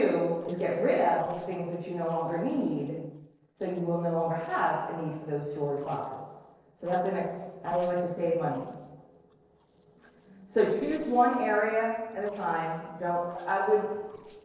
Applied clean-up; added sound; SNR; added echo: neural separator model SepFormer DNS4.